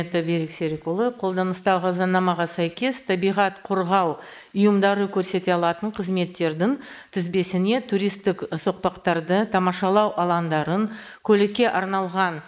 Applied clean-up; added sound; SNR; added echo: neural mask model Resemble Enhance denoiser.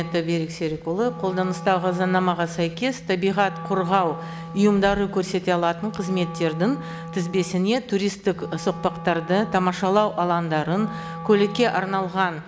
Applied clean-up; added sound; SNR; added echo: none; Wind instrument, woodwind instrument; 13 dB; none.